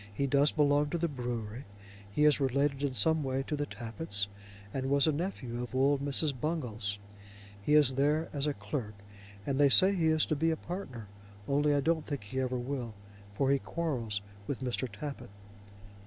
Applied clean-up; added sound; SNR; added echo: none; Mechanical fan; 18 dB; none.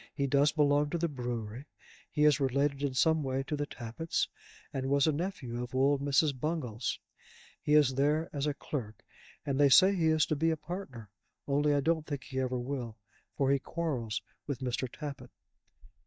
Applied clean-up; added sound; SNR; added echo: neural mask model DeepFilterNet 3.